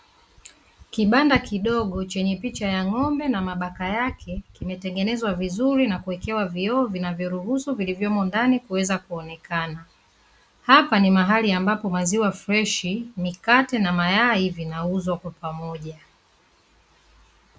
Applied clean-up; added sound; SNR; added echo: none; none; none; none.